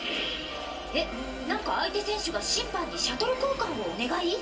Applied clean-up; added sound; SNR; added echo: none; Mechanisms; 16 dB; reverberation time 0.2 s.